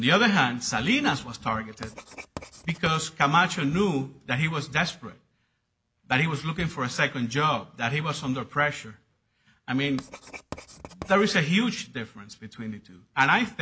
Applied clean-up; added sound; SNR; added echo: none; Writing; 18 dB; none.